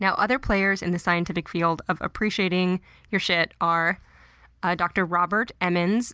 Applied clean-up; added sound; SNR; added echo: none; none; none; none.